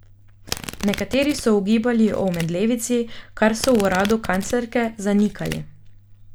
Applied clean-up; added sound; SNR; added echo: none; Domestic sounds, home sounds; 14 dB; none.